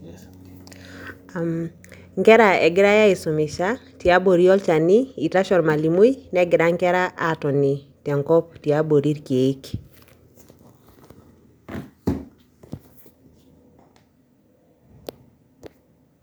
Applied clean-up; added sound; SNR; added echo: none; none; none; none.